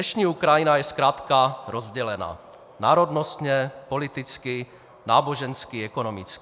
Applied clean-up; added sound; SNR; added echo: none; none; none; none.